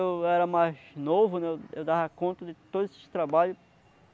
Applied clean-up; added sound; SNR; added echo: none; none; none; none.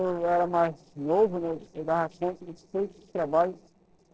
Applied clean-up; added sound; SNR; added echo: neural separator model SepFormer DNS4.